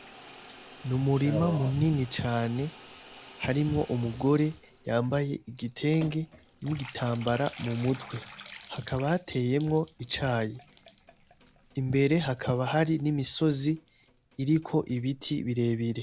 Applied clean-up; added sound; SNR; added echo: none; Bathtub (filling or washing) / Water tap, faucet; 17 dB; none.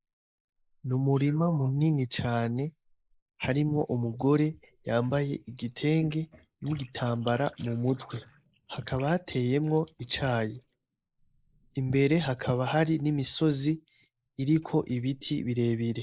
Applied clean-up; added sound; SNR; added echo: neural mask model Resemble Enhance denoiser.